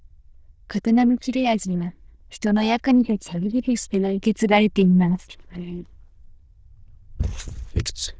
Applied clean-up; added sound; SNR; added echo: neural diffusion model UNIVERSE++.